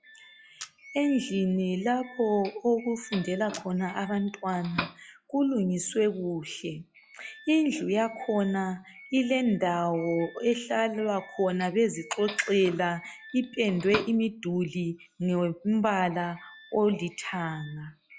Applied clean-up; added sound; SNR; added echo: classical method log-MMSE.